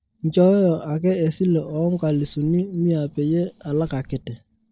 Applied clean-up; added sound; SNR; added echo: neural separator model SepFormer DNS4.